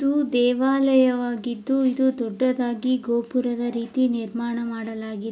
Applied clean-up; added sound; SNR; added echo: none; none; none; none.